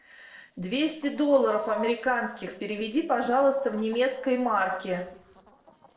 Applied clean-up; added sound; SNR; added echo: neural separator model SepFormer DNS4.